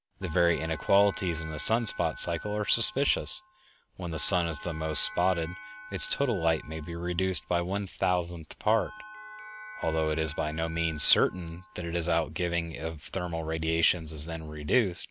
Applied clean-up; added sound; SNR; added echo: none; Bell; 18 dB; none.